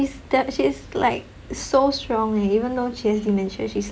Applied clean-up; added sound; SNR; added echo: none; none; none; none.